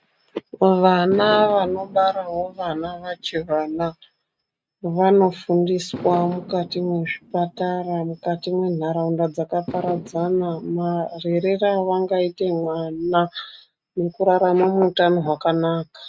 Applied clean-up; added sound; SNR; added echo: neural mask model RNNoise.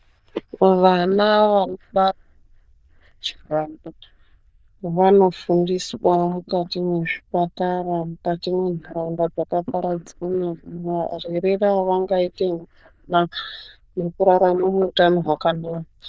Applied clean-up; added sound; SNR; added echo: neural diffusion model UNIVERSE++.